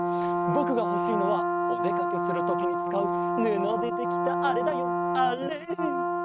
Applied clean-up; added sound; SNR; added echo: neural mask model RNNoise.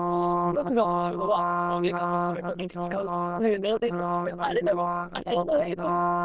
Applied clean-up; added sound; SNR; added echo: neural diffusion model UNIVERSE++.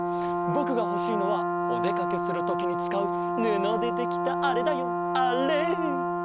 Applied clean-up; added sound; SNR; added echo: none; Brass instrument; -3 dB; none.